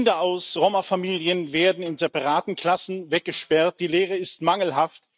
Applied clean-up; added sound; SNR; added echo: neural mask model RNNoise.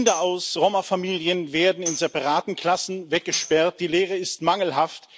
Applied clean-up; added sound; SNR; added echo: none; Tambourine; 14 dB; none.